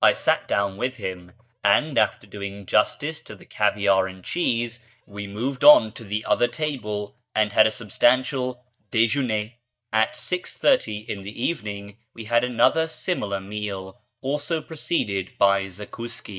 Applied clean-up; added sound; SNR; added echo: neural mask model DeepFilterNet 3.